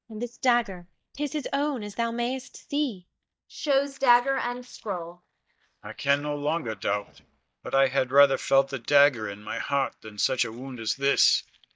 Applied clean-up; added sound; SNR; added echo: neural mask model DeepFilterNet 3.